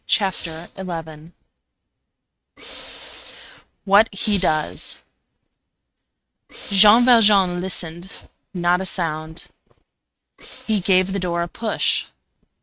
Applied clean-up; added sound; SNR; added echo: neural mask model RNNoise.